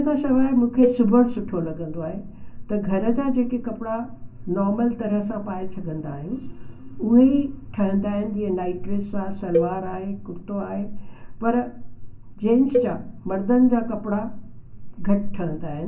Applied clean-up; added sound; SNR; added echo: none; Cowbell; 7 dB; reverberation time 0.2 s.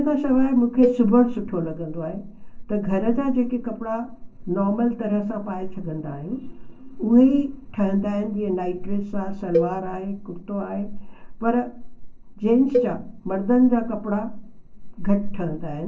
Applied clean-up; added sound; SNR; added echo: neural separator model SepFormer DNS4.